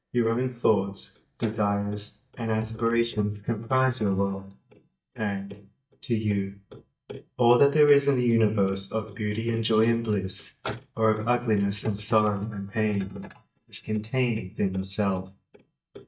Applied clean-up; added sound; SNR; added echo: neural mask model DeepFilterNet 3.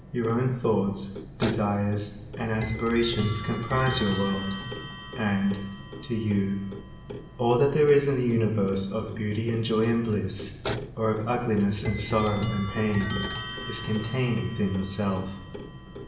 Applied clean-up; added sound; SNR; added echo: none; Clock; 9 dB; reverberation time 0.8 s.